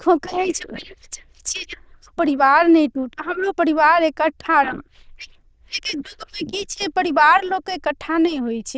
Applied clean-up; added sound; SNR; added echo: neural diffusion model UNIVERSE++.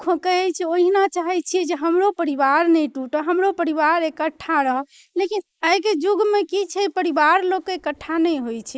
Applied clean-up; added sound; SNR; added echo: neural mask model Resemble Enhance denoiser.